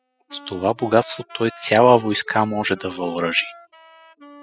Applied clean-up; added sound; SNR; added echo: classical method spectral subtraction.